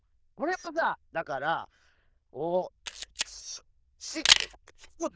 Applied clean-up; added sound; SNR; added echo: neural diffusion model UNIVERSE++.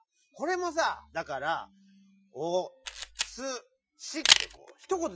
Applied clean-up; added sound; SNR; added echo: classical method Wiener filter.